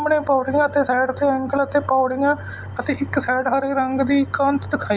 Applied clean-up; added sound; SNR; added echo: none; none; none; none.